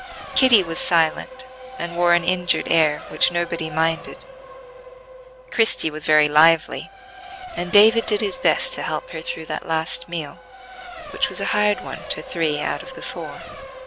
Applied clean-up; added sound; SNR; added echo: none; Race car, auto racing; 14 dB; none.